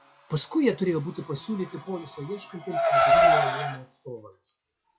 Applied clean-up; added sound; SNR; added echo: classical method log-MMSE.